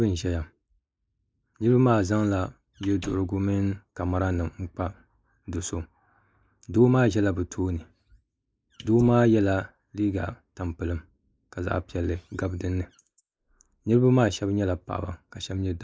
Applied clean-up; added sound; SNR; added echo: neural mask model Resemble Enhance denoiser.